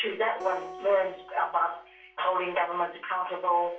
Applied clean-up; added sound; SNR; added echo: none; Acoustic guitar; 16 dB; reverberation time 0.3 s.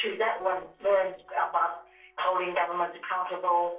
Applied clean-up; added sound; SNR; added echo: neural separator model SepFormer DNS4.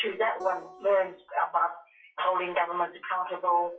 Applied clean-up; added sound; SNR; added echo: classical method WPE with log-MMSE.